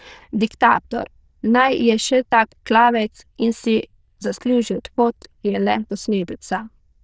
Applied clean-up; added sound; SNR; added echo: neural diffusion model UNIVERSE++.